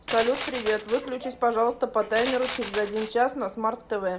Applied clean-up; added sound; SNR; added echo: none; Glass; 7 dB; none.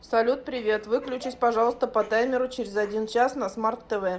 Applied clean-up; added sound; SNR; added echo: none; none; none; none.